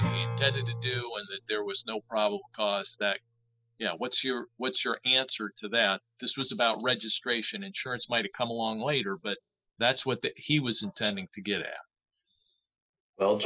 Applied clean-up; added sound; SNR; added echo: classical method spectral subtraction.